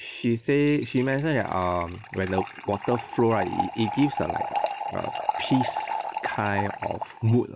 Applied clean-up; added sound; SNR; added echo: none; Fill (with liquid) / Trickle, dribble; 6 dB; none.